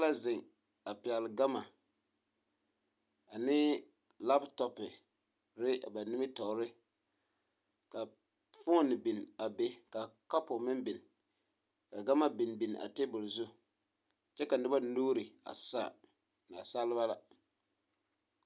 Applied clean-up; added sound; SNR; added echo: none; none; none; none.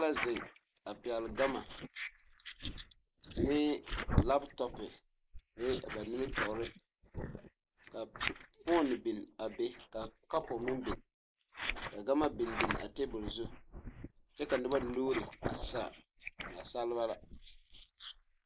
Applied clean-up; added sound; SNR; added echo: neural mask model Resemble Enhance denoiser.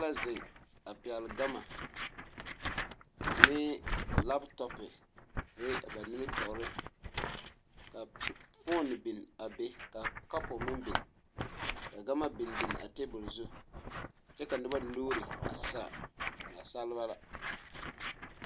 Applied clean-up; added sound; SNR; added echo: none; Scissors; -2 dB; none.